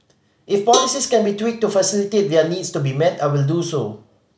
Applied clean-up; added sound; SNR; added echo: none; Cowbell; 8 dB; none.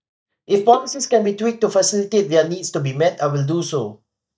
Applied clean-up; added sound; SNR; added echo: neural mask model DeepFilterNet 3.